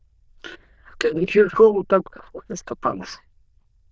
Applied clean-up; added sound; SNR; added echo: neural diffusion model UNIVERSE++.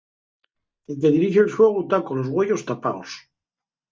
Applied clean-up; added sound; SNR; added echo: neural mask model DeepFilterNet 3.